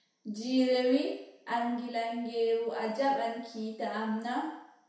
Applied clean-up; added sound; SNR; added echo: none; none; none; reverberation time 0.7 s.